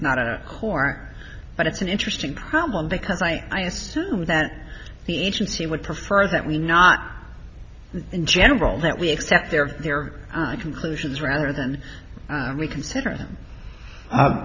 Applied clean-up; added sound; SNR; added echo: none; none; none; none.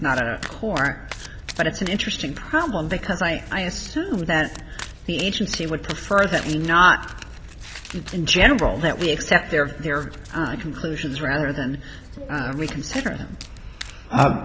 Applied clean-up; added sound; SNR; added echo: none; Domestic sounds, home sounds; 18 dB; none.